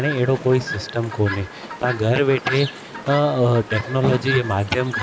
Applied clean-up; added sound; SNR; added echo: none; Chirp, tweet; 9 dB; none.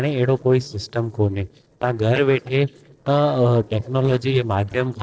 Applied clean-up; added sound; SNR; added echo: neural separator model SepFormer DNS4.